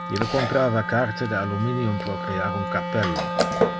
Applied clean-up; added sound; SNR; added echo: none; Wind instrument, woodwind instrument + Chewing, mastication; 2 dB; none.